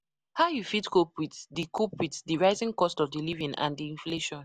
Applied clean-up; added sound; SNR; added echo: none; none; none; none.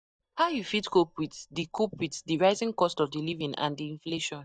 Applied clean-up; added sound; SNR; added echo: neural mask model DeepFilterNet 3.